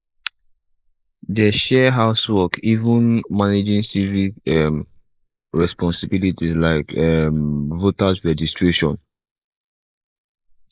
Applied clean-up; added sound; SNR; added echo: neural mask model Resemble Enhance denoiser.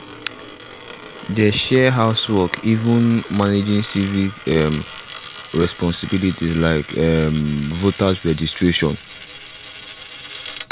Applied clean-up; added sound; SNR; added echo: none; Coin (dropping); 16 dB; none.